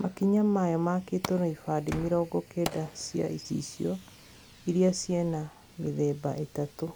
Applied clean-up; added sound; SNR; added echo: none; Slam + Fire; 16 dB; none.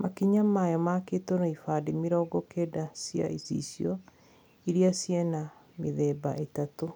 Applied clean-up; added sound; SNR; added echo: none; none; none; none.